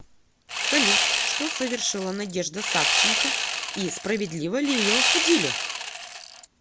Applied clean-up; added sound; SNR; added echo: none; Sawing; -3 dB; none.